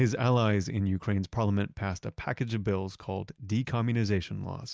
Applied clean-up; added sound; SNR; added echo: none; none; none; none.